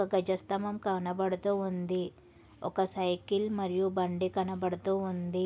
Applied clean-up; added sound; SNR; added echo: none; none; none; none.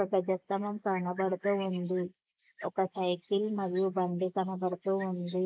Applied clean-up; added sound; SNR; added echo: neural mask model Resemble Enhance denoiser.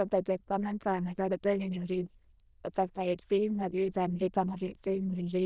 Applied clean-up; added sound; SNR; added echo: neural diffusion model UNIVERSE++.